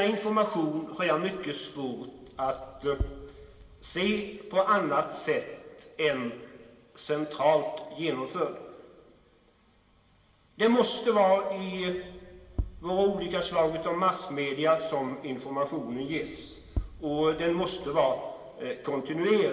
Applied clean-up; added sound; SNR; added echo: none; Tap; 12 dB; reverberation time 2.1 s.